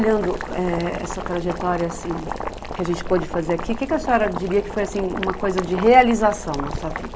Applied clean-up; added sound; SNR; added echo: none; Boiling; 8 dB; none.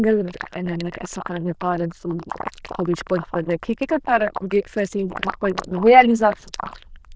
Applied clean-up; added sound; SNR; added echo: neural diffusion model UNIVERSE++.